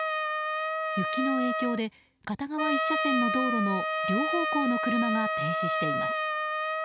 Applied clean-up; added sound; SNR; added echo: none; Trumpet; -2 dB; none.